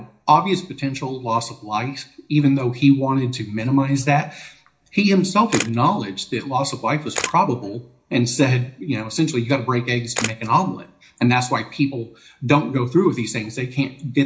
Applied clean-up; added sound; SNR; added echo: none; Camera; 12 dB; reverberation time 0.4 s.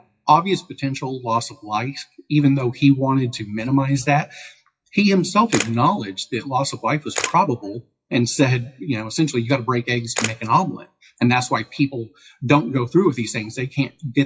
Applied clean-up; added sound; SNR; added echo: classical method WPE with log-MMSE.